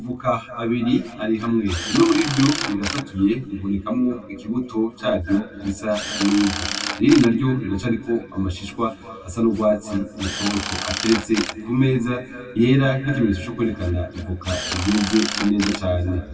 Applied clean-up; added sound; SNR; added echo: none; Drill; 11 dB; reverberation time 2.5 s.